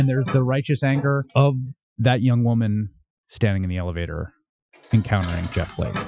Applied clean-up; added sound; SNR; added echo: classical method Wiener filter.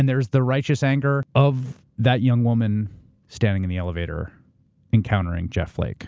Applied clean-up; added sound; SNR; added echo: none; none; none; none.